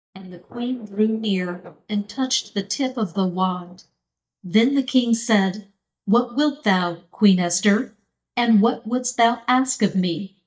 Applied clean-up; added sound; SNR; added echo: neural mask model DeepFilterNet 3.